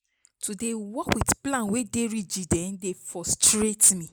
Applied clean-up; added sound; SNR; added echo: neural mask model Resemble Enhance denoiser.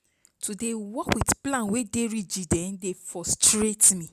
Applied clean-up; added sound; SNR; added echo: none; none; none; none.